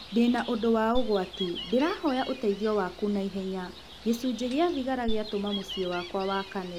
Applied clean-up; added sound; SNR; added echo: none; Gull, seagull; 10 dB; none.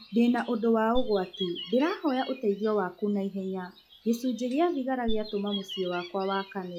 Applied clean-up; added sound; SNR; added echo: classical method log-MMSE.